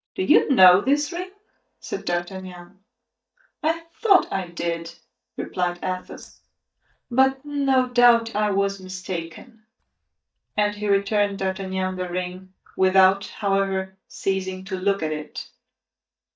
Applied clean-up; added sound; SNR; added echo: neural mask model DeepFilterNet 3.